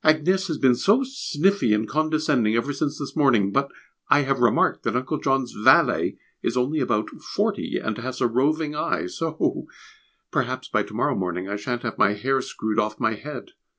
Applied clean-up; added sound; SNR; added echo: none; none; none; none.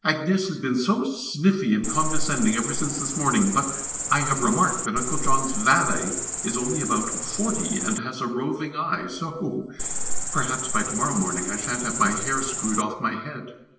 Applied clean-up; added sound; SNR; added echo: none; Cricket; 1 dB; reverberation time 0.9 s.